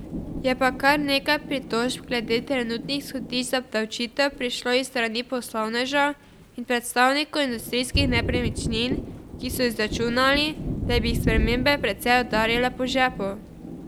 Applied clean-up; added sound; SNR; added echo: none; Thunder; 7 dB; none.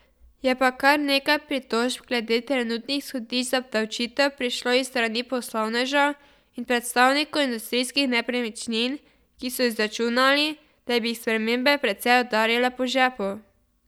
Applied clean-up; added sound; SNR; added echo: none; none; none; none.